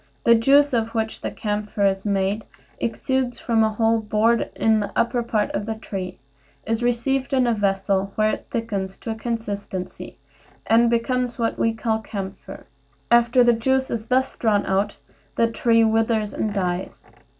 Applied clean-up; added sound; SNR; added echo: none; none; none; none.